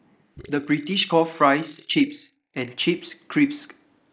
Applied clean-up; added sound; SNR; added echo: neural mask model Resemble Enhance denoiser.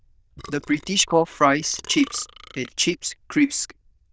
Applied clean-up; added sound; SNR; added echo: neural diffusion model UNIVERSE++.